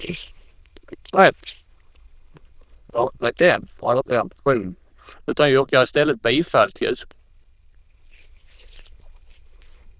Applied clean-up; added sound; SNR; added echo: neural diffusion model UNIVERSE++.